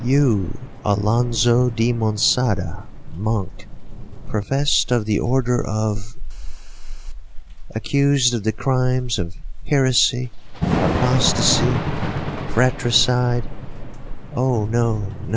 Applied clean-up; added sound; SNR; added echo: none; Thunder / Rain; 4 dB; none.